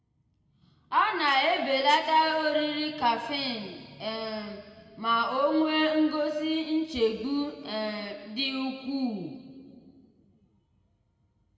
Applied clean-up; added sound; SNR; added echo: none; none; none; reverberation time 2.0 s.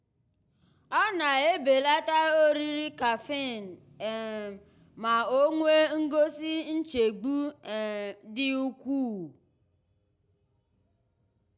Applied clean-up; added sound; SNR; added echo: none; none; none; none.